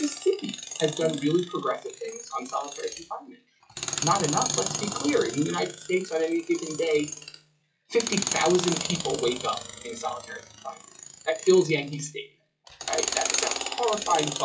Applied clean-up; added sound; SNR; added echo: classical method WPE with log-MMSE.